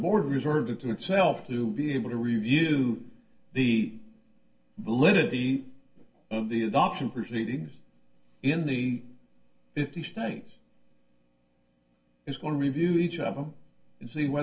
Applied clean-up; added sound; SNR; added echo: none; none; none; reverberation time 0.2 s.